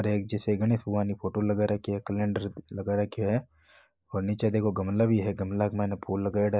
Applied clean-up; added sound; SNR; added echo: neural mask model Resemble Enhance denoiser.